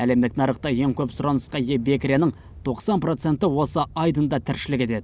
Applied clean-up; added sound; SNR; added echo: none; none; none; none.